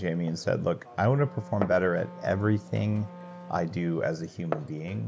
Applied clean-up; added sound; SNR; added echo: none; Wind instrument, woodwind instrument + Glass; 13 dB; none.